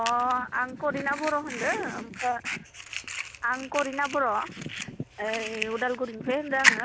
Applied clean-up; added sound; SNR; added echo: none; Fire; 4 dB; none.